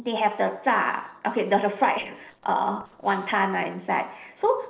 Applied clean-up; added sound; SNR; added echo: neural separator model SepFormer DNS4.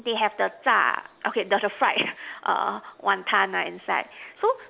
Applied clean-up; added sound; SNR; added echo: none; none; none; none.